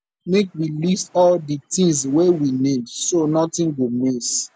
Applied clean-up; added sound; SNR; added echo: none; none; none; none.